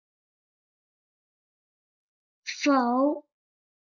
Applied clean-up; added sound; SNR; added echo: neural mask model Resemble Enhance denoiser.